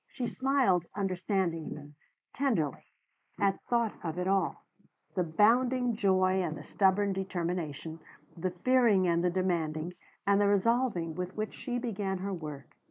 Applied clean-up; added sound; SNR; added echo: neural mask model Resemble Enhance denoiser.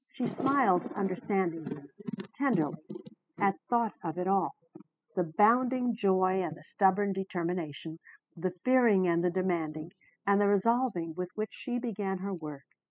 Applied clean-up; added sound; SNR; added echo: classical method spectral subtraction.